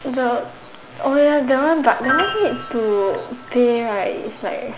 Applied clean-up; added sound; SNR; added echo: none; Piano; 11 dB; none.